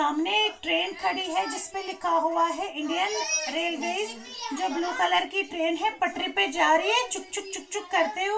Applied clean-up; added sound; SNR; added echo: none; none; none; reverberation time 0.2 s.